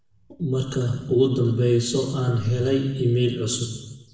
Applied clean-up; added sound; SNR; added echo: none; none; none; reverberation time 1.0 s.